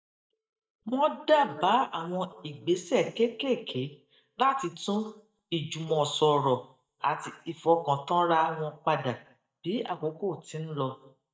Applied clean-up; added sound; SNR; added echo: neural mask model DeepFilterNet 3.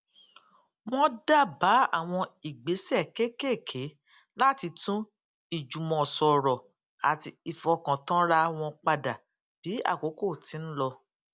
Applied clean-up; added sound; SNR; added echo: none; none; none; none.